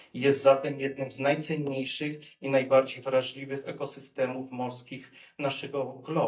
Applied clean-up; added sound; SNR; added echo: neural mask model DeepFilterNet 3.